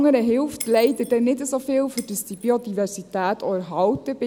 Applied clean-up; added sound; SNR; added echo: none; Shatter; 19 dB; none.